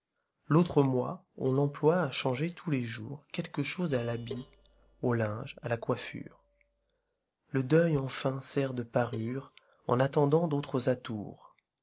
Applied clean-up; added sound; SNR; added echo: neural separator model SepFormer DNS4.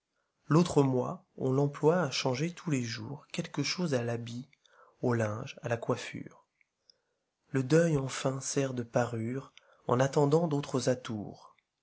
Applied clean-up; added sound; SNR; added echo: none; none; none; none.